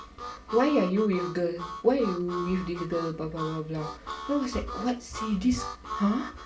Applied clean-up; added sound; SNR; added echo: none; Harmonica; 11 dB; reverberation time 0.3 s.